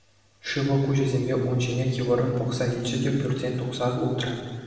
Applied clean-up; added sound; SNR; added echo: none; none; none; reverberation time 1.5 s.